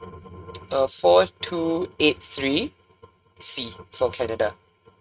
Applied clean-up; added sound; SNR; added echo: neural mask model RNNoise.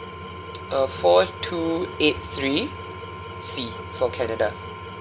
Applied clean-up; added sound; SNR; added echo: none; Engine / Tools; 10 dB; none.